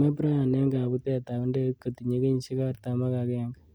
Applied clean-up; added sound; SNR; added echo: none; none; none; none.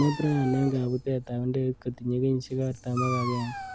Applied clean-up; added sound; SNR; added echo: none; Dog; 11 dB; none.